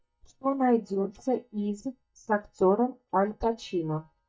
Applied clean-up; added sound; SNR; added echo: neural mask model DeepFilterNet 3.